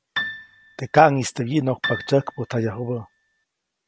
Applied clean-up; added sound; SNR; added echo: none; Piano; 12 dB; none.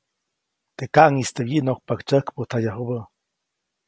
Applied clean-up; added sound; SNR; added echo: none; none; none; none.